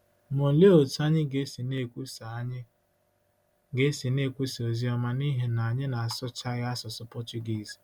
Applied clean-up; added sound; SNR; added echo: none; none; none; none.